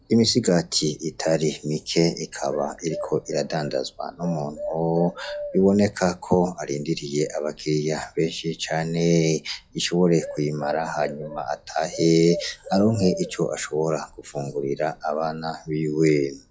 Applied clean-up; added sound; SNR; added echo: classical method log-MMSE.